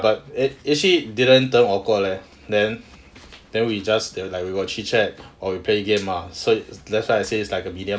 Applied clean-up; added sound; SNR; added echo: none; none; none; none.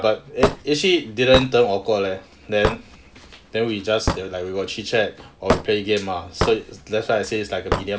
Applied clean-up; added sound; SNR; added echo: none; Hammer / Wood; 6 dB; none.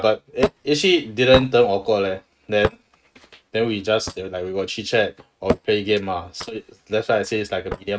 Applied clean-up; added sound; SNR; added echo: neural mask model RNNoise.